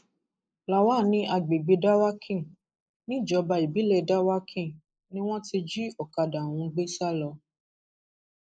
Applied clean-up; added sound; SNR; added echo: neural mask model Resemble Enhance denoiser.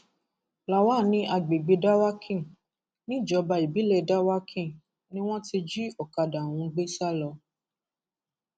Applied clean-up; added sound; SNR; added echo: none; none; none; none.